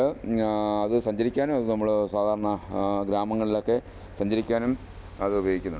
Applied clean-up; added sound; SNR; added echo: none; none; none; none.